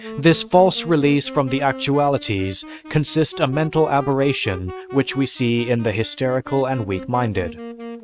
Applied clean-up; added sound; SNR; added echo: neural mask model RNNoise.